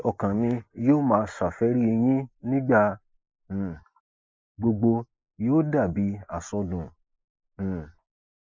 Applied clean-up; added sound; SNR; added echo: neural mask model Resemble Enhance denoiser.